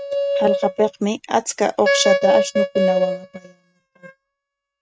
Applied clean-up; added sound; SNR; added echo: neural mask model RNNoise.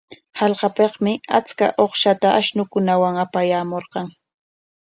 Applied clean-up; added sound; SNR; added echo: none; none; none; none.